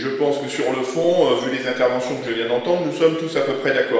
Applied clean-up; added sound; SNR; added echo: none; none; none; reverberation time 0.9 s.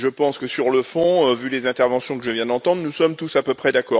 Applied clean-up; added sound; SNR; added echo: none; none; none; none.